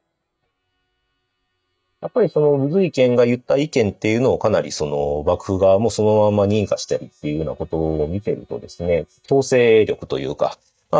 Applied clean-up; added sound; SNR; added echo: neural mask model DeepFilterNet 3.